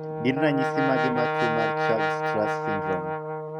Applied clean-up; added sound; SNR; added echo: neural mask model RNNoise.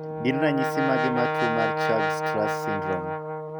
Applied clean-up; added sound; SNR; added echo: none; Brass instrument; -2 dB; none.